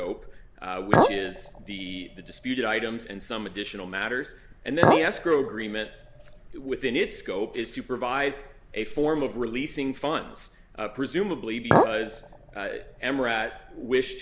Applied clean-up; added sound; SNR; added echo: none; Chink, clink; -2 dB; none.